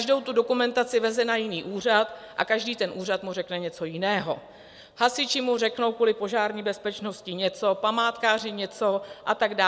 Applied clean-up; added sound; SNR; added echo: none; none; none; none.